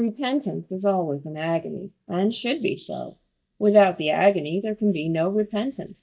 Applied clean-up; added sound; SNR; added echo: neural mask model DeepFilterNet 3.